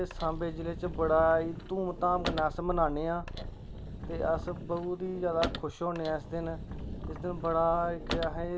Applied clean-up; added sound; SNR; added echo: none; Purr + Sliding door / Slam / Wood; 7 dB; none.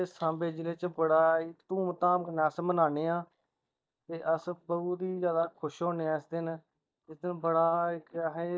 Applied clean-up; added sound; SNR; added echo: neural mask model DeepFilterNet 3.